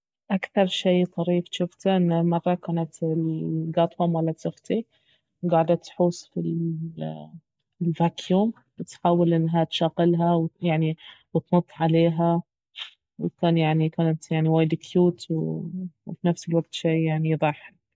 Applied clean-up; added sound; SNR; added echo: none; none; none; none.